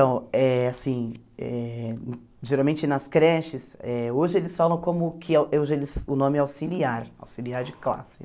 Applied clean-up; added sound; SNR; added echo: none; none; none; none.